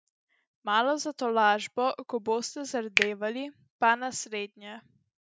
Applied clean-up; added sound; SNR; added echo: neural mask model DeepFilterNet 3.